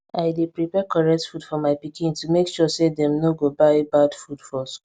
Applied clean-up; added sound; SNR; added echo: none; none; none; none.